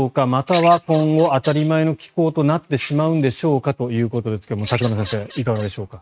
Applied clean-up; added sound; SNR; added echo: neural mask model RNNoise.